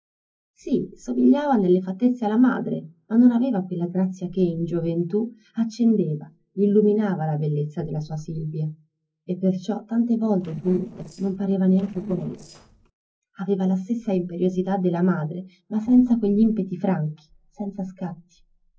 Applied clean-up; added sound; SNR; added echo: neural separator model SepFormer DNS4.